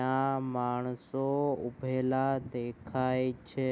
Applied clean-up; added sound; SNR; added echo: none; none; none; none.